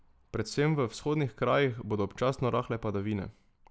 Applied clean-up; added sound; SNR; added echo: none; none; none; none.